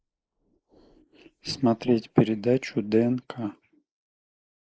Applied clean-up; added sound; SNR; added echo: neural mask model Resemble Enhance denoiser.